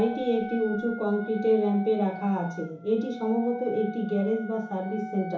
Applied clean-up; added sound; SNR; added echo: none; Wind instrument, woodwind instrument; 13 dB; reverberation time 0.8 s.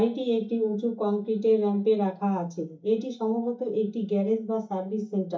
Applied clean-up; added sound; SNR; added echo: neural mask model DeepFilterNet 3.